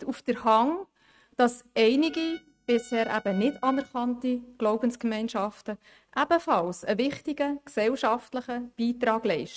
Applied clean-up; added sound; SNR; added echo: neural mask model RNNoise.